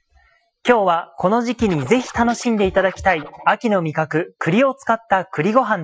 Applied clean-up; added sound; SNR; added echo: classical method Wiener filter.